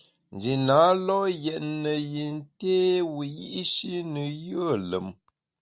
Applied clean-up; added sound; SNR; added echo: none; none; none; none.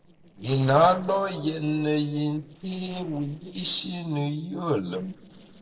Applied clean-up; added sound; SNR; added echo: neural separator model SepFormer DNS4.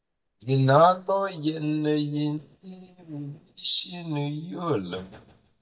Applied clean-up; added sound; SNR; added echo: neural mask model DeepFilterNet 3.